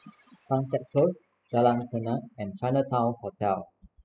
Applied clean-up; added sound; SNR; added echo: classical method spectral subtraction.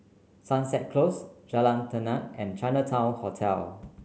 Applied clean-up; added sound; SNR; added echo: none; none; none; none.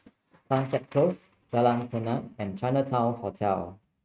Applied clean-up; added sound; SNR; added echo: neural mask model RNNoise.